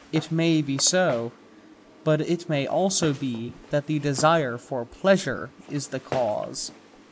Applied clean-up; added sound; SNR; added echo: none; Walk, footsteps; 17 dB; none.